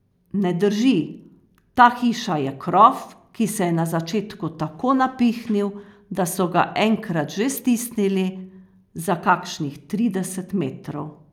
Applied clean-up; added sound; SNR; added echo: none; none; none; none.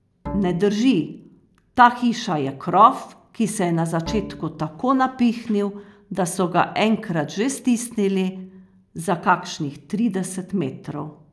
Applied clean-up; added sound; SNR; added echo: none; Bowed string instrument; 15 dB; none.